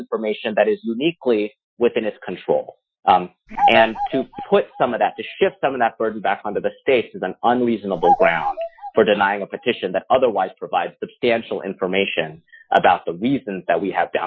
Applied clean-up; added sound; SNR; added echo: classical method Wiener filter.